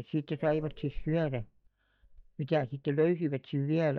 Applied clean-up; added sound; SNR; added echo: neural mask model DeepFilterNet 3.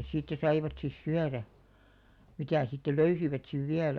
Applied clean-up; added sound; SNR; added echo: none; none; none; none.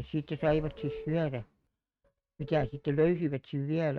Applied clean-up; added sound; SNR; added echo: neural mask model RNNoise.